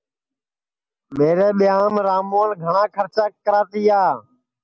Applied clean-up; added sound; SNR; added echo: none; none; none; none.